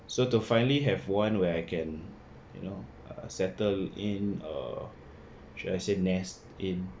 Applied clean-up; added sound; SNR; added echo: none; none; none; none.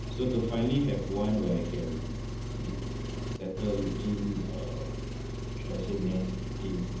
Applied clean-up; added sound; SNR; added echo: none; Engine; 2 dB; reverberation time 0.8 s.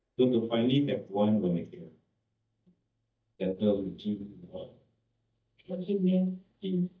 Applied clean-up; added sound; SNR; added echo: neural mask model DeepFilterNet 3.